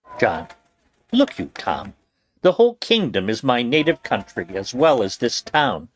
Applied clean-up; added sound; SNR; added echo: neural mask model RNNoise.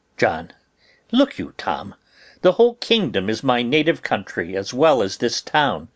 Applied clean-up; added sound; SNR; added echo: none; none; none; none.